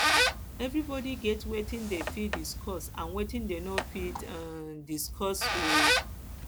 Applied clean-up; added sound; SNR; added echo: none; Squeak; -3 dB; none.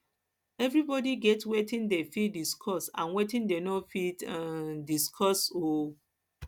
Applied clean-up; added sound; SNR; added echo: none; none; none; none.